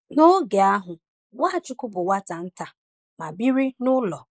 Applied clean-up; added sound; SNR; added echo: neural mask model Resemble Enhance denoiser.